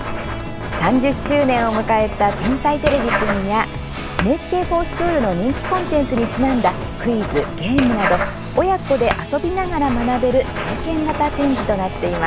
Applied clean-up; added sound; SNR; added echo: none; Writing; 7 dB; none.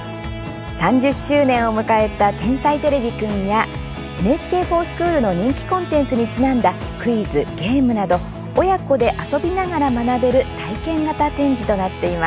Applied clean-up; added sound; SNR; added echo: none; none; none; none.